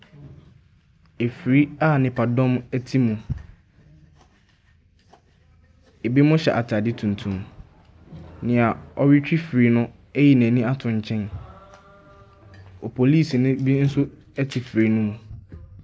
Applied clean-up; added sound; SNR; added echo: none; none; none; none.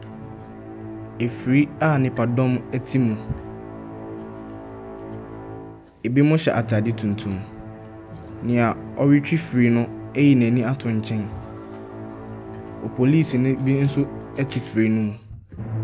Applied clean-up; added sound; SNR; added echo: none; Musical instrument; 12 dB; none.